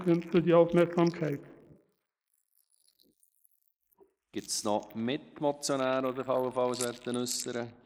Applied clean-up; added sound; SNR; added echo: neural mask model Resemble Enhance denoiser.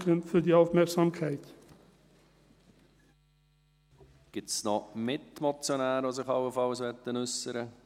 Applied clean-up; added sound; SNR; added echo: none; none; none; none.